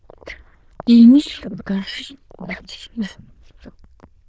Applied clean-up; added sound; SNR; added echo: neural diffusion model UNIVERSE++.